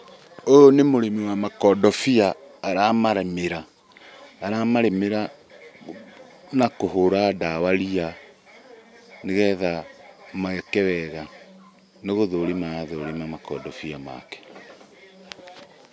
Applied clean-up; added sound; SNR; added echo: none; none; none; none.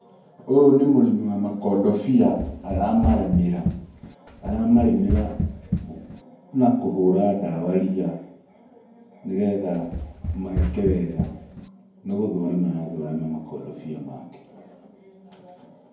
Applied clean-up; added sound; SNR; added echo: none; Run; 4 dB; reverberation time 0.9 s.